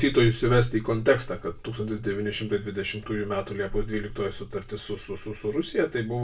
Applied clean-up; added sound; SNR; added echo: none; none; none; reverberation time 0.2 s.